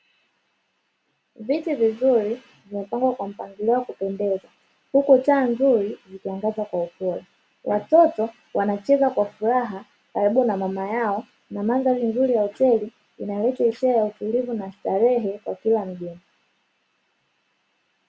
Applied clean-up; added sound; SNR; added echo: none; none; none; none.